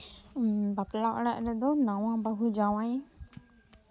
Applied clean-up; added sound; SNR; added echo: none; none; none; none.